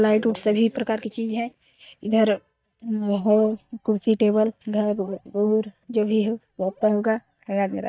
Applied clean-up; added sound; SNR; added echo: neural mask model DeepFilterNet 3.